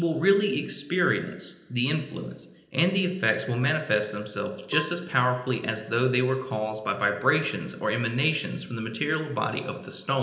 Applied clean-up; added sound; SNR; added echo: none; Cowbell; 16 dB; reverberation time 0.9 s.